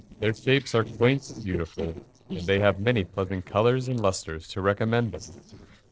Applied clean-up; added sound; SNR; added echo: neural separator model SepFormer DNS4.